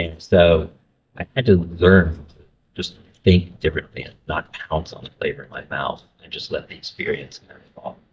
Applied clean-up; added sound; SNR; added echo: neural mask model DeepFilterNet 3.